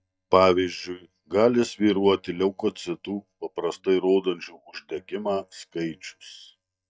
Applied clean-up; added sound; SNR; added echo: neural mask model DeepFilterNet 3.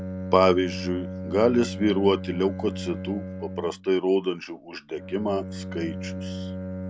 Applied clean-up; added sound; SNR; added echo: none; Bowed string instrument; 8 dB; none.